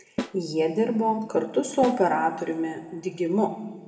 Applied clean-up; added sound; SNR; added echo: none; Snare drum; 13 dB; reverberation time 1.7 s.